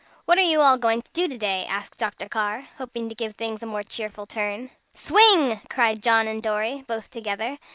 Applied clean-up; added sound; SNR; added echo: none; none; none; none.